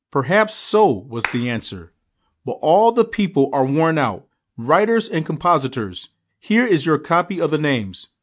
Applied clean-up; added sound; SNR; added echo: neural mask model RNNoise.